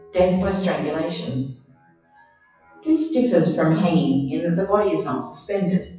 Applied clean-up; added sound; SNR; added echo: classical method WPE with log-MMSE.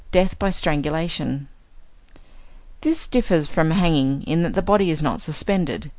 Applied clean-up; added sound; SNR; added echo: none; none; none; none.